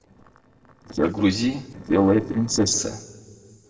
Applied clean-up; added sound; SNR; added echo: neural separator model SepFormer DNS4.